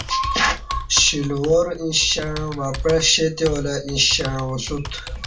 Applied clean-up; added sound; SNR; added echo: none; Computer keyboard; 11 dB; reverberation time 0.2 s.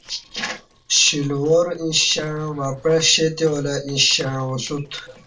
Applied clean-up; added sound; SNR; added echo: neural separator model SepFormer DNS4.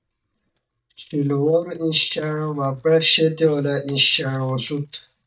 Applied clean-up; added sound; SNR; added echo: neural mask model DeepFilterNet 3.